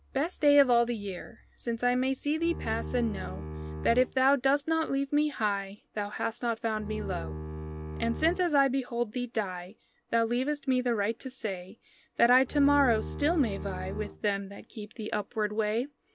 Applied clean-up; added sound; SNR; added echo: none; Bowed string instrument; 8 dB; none.